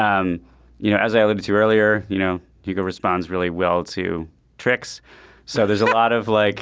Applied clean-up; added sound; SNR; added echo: none; none; none; none.